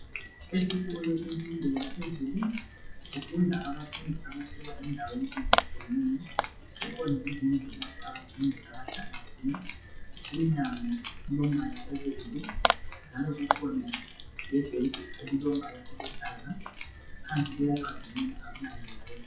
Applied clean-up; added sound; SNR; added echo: classical method WPE with log-MMSE.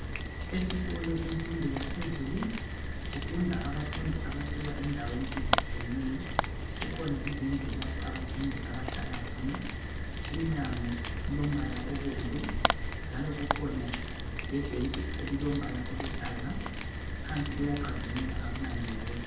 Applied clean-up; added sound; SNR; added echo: none; Rain; -2 dB; reverberation time 0.8 s.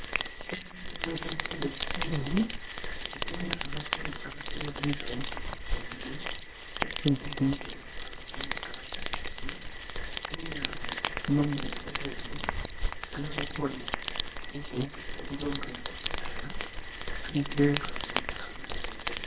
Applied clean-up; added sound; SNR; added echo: neural separator model SepFormer WHAMR!.